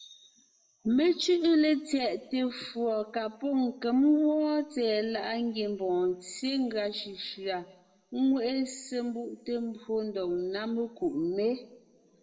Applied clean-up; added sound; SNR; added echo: none; none; none; reverberation time 0.9 s.